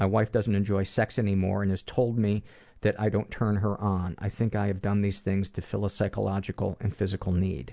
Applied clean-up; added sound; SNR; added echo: none; none; none; none.